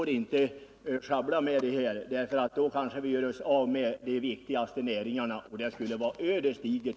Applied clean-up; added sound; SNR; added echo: none; none; none; none.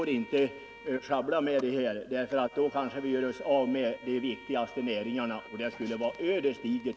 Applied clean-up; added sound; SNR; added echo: none; Bowed string instrument; 19 dB; none.